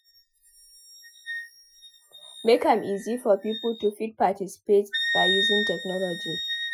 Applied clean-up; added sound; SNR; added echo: classical method Wiener filter.